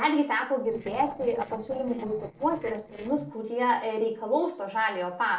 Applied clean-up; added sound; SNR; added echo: neural separator model SepFormer DNS4.